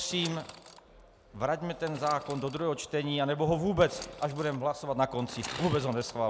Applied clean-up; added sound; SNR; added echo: none; Sawing / Engine; 16 dB; none.